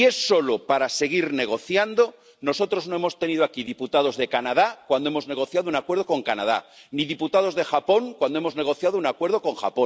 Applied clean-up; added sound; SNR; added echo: none; none; none; none.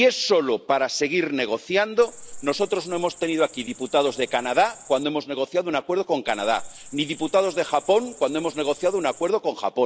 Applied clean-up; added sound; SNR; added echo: none; Cricket; 18 dB; none.